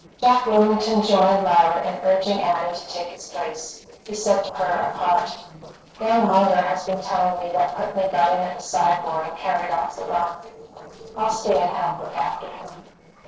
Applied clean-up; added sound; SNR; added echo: neural separator model SepFormer DNS4.